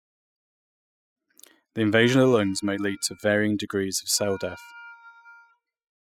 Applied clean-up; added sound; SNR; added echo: classical method spectral subtraction.